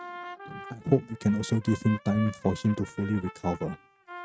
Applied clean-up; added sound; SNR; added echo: neural mask model RNNoise.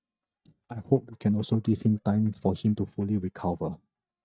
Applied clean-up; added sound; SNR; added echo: neural mask model DeepFilterNet 3.